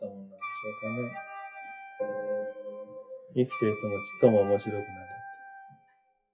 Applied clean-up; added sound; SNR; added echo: classical method WPE with log-MMSE.